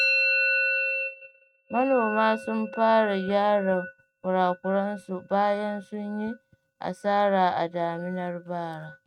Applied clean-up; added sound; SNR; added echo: neural mask model RNNoise.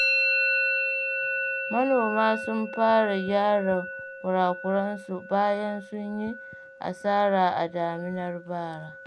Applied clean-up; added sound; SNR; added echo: none; Musical instrument; 4 dB; none.